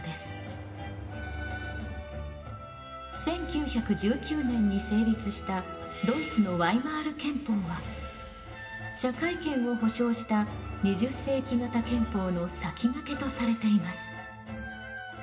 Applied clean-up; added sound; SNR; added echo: none; Engine; 14 dB; reverberation time 0.9 s.